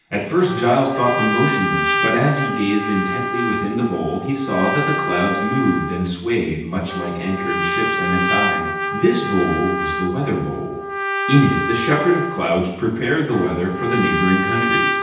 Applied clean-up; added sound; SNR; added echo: none; Trumpet; 3 dB; reverberation time 0.9 s.